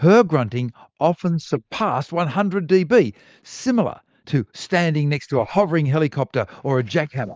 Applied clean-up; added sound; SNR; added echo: neural mask model Resemble Enhance denoiser.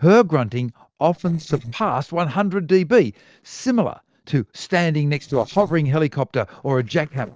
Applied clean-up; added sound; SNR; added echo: neural separator model SepFormer DNS4.